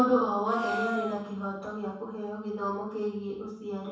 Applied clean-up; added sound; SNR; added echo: none; Gasp; 7 dB; reverberation time 0.7 s.